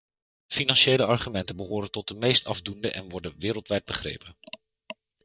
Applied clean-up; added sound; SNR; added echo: neural mask model DeepFilterNet 3.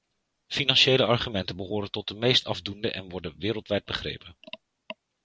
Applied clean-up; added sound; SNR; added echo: none; none; none; none.